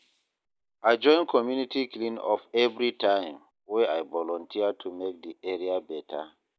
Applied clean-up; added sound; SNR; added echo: none; none; none; none.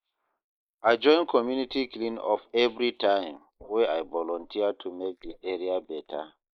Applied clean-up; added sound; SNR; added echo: neural mask model Resemble Enhance denoiser.